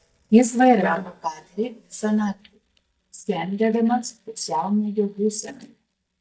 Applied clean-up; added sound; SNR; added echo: neural mask model DeepFilterNet 3.